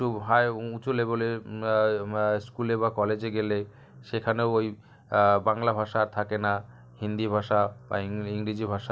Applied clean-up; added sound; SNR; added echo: none; none; none; none.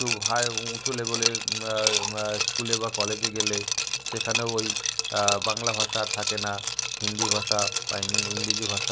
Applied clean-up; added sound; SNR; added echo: none; Liquid; -3 dB; none.